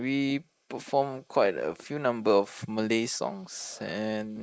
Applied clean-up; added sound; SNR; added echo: neural mask model Resemble Enhance denoiser.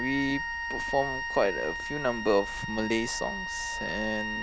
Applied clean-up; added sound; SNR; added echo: none; Wind instrument, woodwind instrument; 4 dB; none.